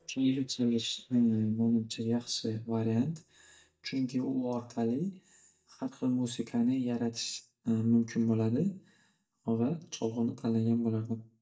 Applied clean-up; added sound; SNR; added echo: neural mask model DeepFilterNet 3.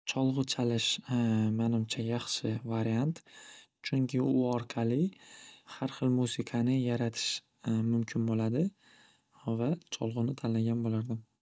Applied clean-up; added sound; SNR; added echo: none; none; none; none.